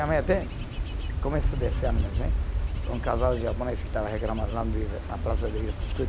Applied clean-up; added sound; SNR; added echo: none; Wind / Bird / Insect; -3 dB; none.